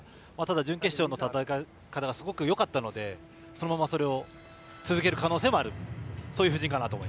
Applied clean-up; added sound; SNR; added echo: none; none; none; none.